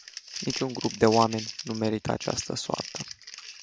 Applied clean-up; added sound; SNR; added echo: none; Crumpling, crinkling; 11 dB; none.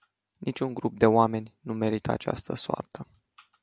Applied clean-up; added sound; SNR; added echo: none; none; none; none.